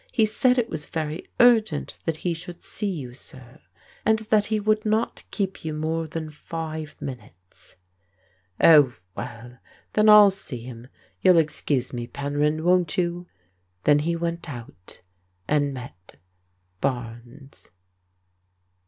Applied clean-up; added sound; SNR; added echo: none; none; none; none.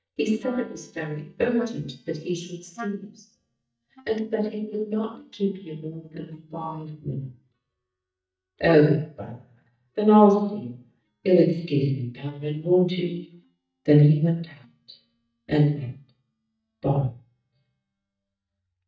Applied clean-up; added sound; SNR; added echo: neural mask model DeepFilterNet 3.